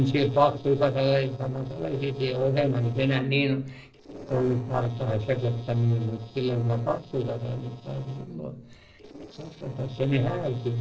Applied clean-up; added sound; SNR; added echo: neural separator model SepFormer DNS4.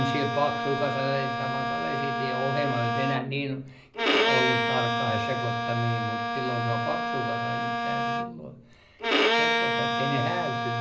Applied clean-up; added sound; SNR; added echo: none; Bowed string instrument; -4 dB; reverberation time 0.5 s.